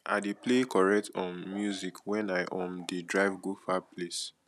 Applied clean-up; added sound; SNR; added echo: none; none; none; none.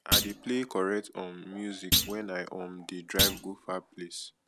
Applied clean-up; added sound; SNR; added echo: none; Thump, thud; -4 dB; none.